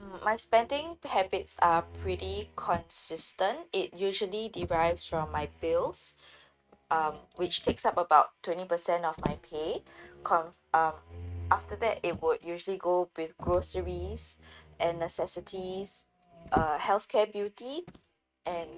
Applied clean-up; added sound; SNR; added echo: neural mask model RNNoise.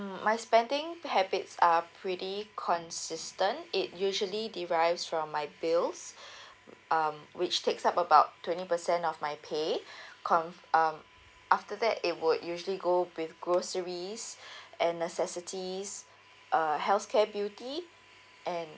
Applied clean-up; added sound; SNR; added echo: none; none; none; none.